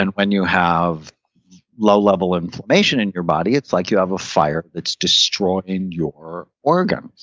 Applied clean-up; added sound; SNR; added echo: none; none; none; none.